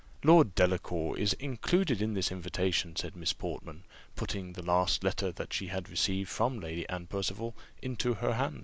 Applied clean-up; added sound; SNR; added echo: none; none; none; none.